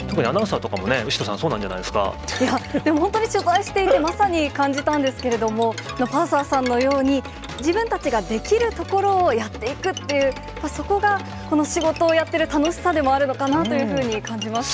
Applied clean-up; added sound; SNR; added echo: none; Bowed string instrument; 16 dB; none.